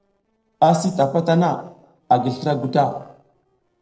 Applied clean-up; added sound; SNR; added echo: neural separator model SepFormer DNS4.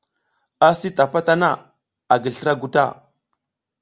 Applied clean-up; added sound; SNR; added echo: none; none; none; none.